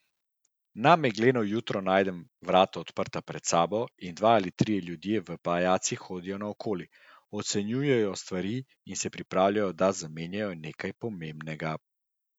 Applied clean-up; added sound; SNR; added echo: none; none; none; none.